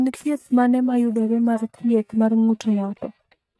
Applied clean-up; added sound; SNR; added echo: neural mask model DeepFilterNet 3.